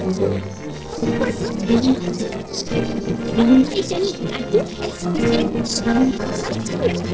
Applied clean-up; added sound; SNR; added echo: neural separator model SepFormer DNS4.